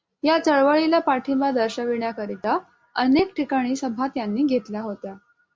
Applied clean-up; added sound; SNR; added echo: none; none; none; none.